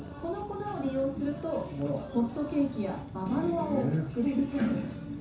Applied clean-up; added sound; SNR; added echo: none; Motorcycle; 13 dB; reverberation time 0.9 s.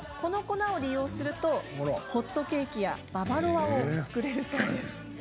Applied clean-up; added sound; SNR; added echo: none; none; none; none.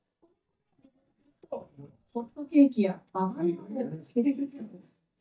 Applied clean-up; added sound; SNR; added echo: neural mask model DeepFilterNet 3.